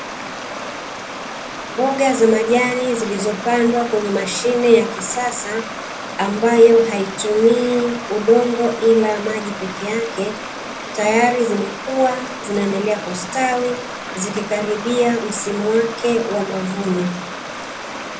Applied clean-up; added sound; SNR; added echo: none; Stream; 10 dB; reverberation time 0.3 s.